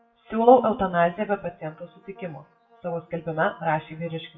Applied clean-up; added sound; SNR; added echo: classical method WPE with log-MMSE.